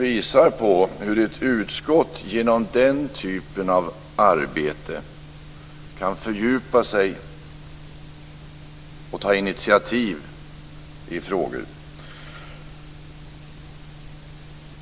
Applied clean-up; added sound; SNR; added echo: none; none; none; none.